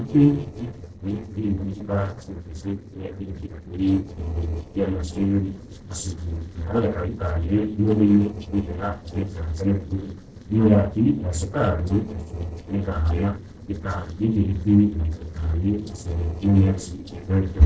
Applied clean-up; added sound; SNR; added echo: neural separator model SepFormer DNS4.